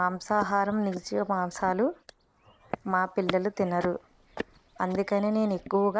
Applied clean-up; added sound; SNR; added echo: neural mask model Resemble Enhance denoiser.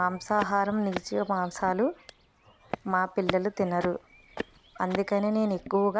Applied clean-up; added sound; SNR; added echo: none; Walk, footsteps; 13 dB; none.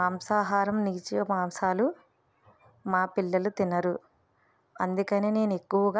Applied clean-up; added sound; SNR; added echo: none; none; none; none.